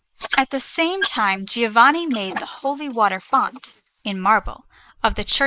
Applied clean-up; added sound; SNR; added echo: neural mask model Resemble Enhance denoiser.